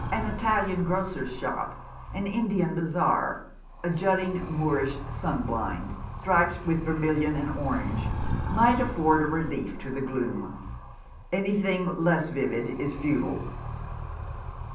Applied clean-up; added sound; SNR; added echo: none; Animal; 8 dB; reverberation time 0.6 s.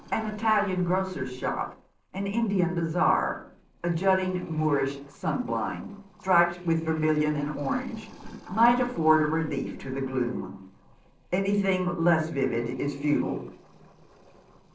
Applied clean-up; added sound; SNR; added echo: neural separator model SepFormer DNS4.